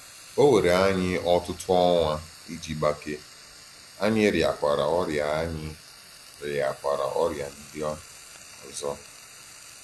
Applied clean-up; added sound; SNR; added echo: none; Frying (food); 20 dB; none.